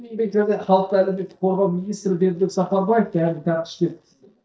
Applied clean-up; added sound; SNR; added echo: neural mask model DeepFilterNet 3.